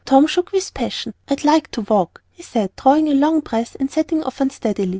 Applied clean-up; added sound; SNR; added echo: none; none; none; none.